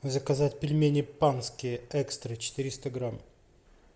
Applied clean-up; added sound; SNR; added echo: none; none; none; none.